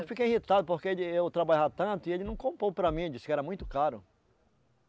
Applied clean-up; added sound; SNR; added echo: none; Bass drum; 15 dB; none.